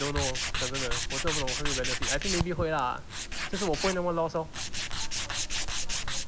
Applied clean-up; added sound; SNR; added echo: none; Tools; -2 dB; none.